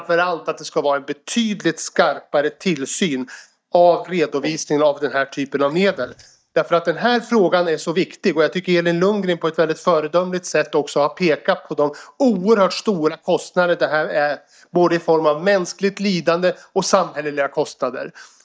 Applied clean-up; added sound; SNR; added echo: neural mask model DeepFilterNet 3.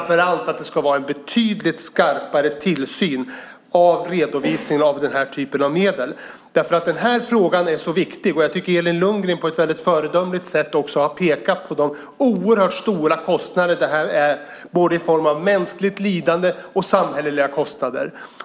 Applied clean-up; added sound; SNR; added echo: none; none; none; none.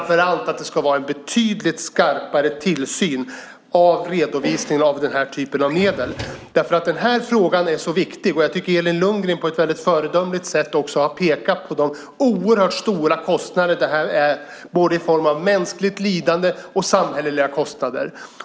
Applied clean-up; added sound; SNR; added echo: none; Drawer open or close; 15 dB; none.